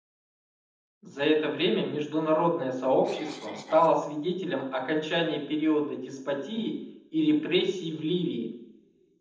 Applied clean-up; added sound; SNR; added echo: none; Cough; 16 dB; reverberation time 0.8 s.